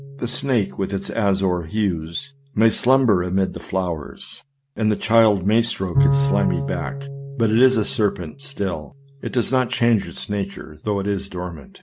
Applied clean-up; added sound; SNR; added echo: none; Bowed string instrument; 8 dB; none.